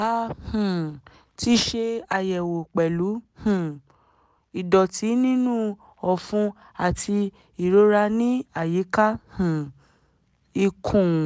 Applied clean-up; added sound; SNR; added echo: none; none; none; none.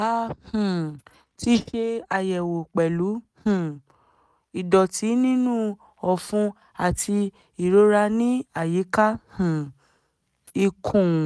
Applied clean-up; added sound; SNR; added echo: neural mask model RNNoise.